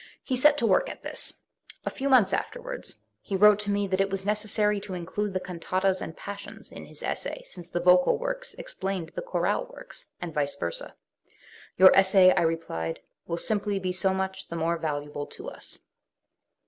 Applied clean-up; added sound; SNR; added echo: none; none; none; none.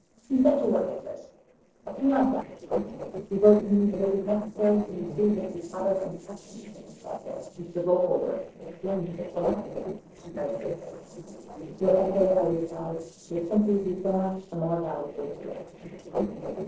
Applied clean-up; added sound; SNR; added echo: neural separator model SepFormer DNS4.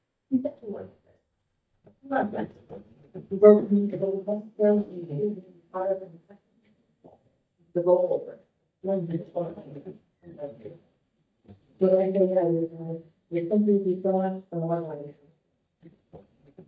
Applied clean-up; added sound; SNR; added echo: neural mask model DeepFilterNet 3.